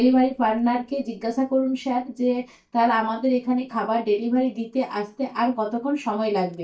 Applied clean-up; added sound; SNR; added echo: neural mask model DeepFilterNet 3.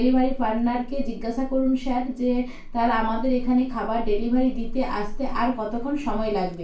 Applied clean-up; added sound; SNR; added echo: none; Buzz; 5 dB; reverberation time 0.3 s.